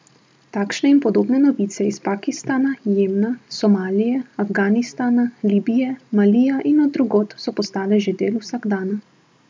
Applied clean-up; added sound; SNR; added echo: none; none; none; none.